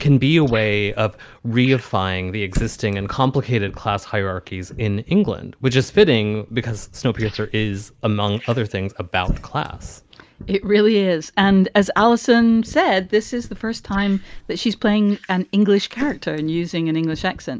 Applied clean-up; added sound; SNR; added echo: neural mask model Resemble Enhance denoiser.